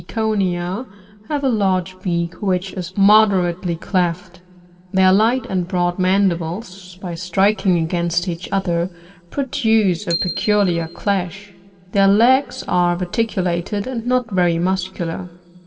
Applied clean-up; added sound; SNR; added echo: none; Bicycle bell; 13 dB; reverberation time 2.1 s.